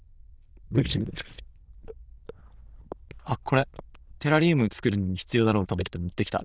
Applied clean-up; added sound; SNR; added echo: neural diffusion model UNIVERSE++.